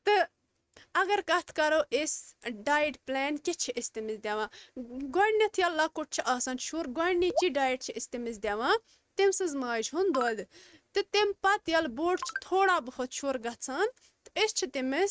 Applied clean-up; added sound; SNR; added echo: neural mask model RNNoise.